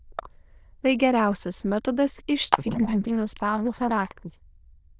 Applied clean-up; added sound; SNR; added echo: neural diffusion model UNIVERSE++.